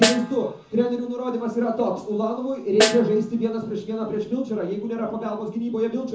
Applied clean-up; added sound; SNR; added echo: none; Snare drum; 5 dB; reverberation time 0.6 s.